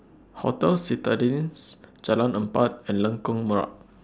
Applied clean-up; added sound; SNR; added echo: none; none; none; none.